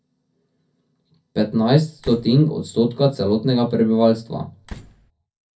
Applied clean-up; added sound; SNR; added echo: none; Slam; 18 dB; reverberation time 0.3 s.